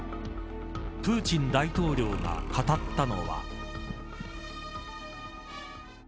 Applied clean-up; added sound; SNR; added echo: none; Breathing; 14 dB; none.